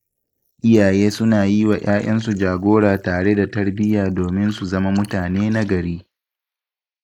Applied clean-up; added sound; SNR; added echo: neural mask model Resemble Enhance denoiser.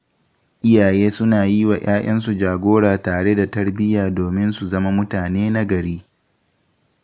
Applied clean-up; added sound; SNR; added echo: none; none; none; none.